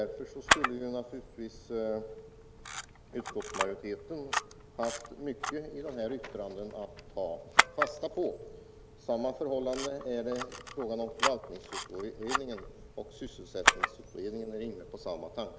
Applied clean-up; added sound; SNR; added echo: none; Camera; -2 dB; none.